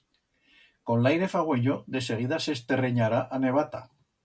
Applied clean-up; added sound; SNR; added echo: none; none; none; none.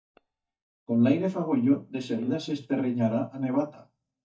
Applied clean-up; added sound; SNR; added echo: neural mask model DeepFilterNet 3.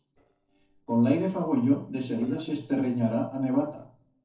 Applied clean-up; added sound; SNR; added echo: neural separator model SepFormer DNS4.